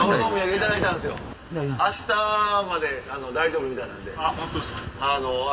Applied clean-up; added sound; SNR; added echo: none; Walk, footsteps; 8 dB; reverberation time 1.3 s.